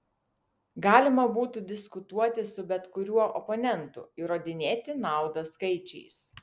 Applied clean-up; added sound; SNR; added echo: none; none; none; none.